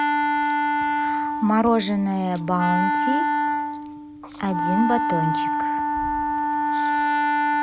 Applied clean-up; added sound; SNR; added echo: none; Wind instrument, woodwind instrument; -3 dB; none.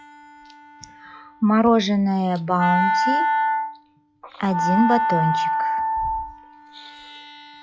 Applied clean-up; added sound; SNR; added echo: classical method log-MMSE.